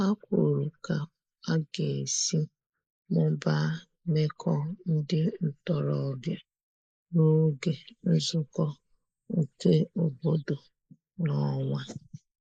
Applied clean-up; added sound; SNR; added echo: neural mask model Resemble Enhance denoiser.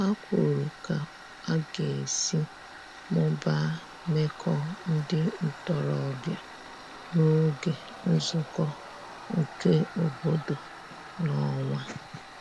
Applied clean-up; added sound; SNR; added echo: none; Tools; 16 dB; none.